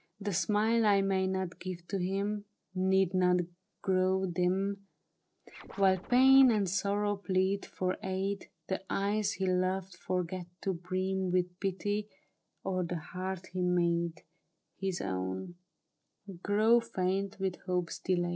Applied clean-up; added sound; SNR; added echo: neural separator model SepFormer DNS4.